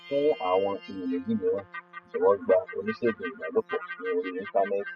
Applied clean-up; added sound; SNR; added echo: classical method spectral subtraction.